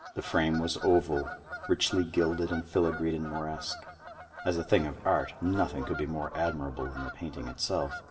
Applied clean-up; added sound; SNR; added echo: none; Bird vocalization, bird call, bird song / Fowl; 13 dB; reverberation time 0.6 s.